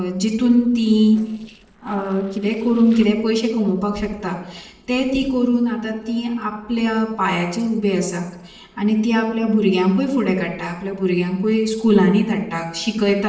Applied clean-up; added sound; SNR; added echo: neural separator model SepFormer DNS4.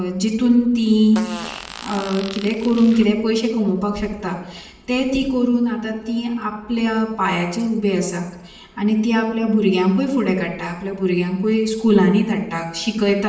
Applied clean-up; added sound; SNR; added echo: none; Fart; 15 dB; reverberation time 0.8 s.